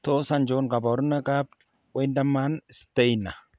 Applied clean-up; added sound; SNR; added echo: none; none; none; none.